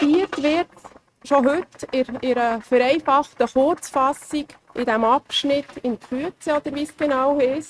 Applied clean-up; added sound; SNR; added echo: neural mask model RNNoise.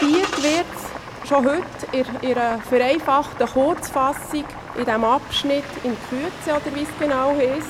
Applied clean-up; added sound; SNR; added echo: none; Boiling + Engine starting; 11 dB; none.